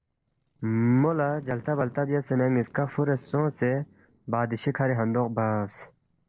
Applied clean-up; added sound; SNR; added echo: neural separator model SepFormer DNS4.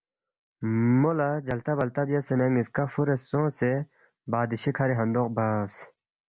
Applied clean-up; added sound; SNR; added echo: none; none; none; none.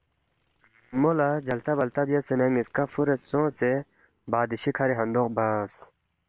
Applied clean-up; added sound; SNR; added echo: neural separator model SepFormer WHAM!.